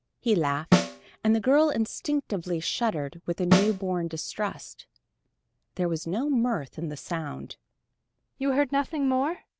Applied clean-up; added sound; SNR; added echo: none; Snare drum; 3 dB; none.